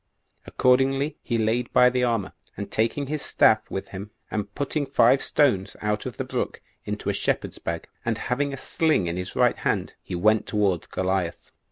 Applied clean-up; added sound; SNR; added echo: none; none; none; none.